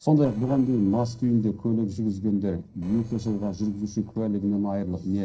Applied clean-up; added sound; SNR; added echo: neural separator model SepFormer DNS4.